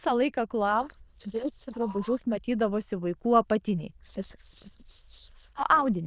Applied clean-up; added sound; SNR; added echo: neural diffusion model UNIVERSE++.